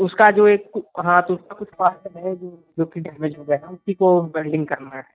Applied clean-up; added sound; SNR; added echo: neural mask model DeepFilterNet 3.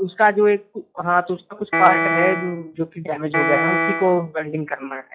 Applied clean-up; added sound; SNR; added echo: classical method log-MMSE.